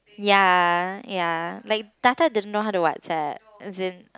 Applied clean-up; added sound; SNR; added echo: none; none; none; none.